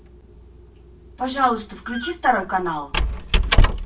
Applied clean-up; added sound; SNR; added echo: none; Squeak; -3 dB; reverberation time 0.2 s.